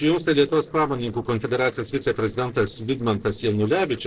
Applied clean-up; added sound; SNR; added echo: neural separator model SepFormer DNS4.